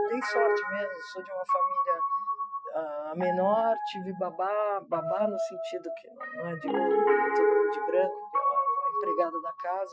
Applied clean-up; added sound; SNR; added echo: classical method Wiener filter.